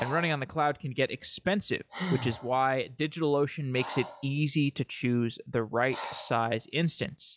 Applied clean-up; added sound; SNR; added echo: classical method log-MMSE.